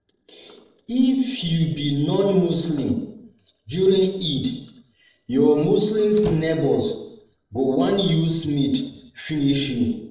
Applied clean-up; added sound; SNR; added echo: neural separator model SepFormer DNS4.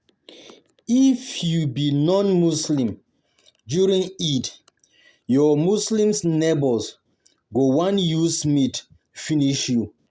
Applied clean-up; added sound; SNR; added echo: none; none; none; none.